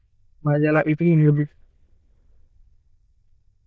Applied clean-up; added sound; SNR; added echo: neural diffusion model UNIVERSE++.